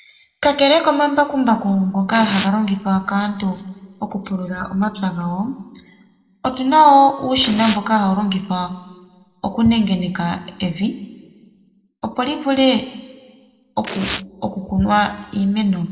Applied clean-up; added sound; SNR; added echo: none; Tearing; 13 dB; reverberation time 1.2 s.